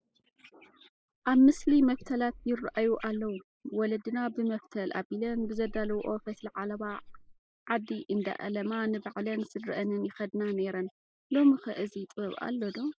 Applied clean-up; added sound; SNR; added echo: neural mask model Resemble Enhance denoiser.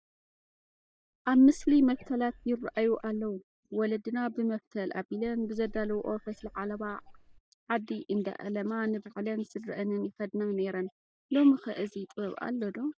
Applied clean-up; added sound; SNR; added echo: neural mask model DeepFilterNet 3.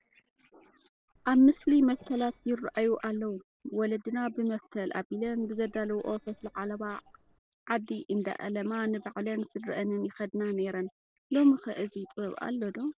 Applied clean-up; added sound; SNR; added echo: neural separator model SepFormer DNS4.